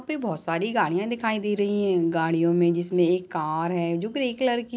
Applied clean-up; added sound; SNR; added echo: none; none; none; none.